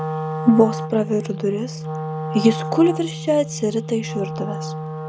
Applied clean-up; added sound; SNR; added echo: none; Wind instrument, woodwind instrument; 7 dB; none.